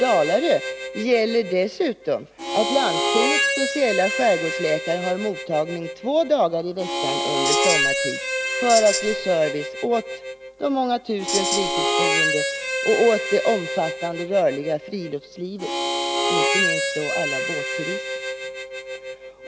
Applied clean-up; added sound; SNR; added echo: none; Tambourine + Harmonica; 2 dB; none.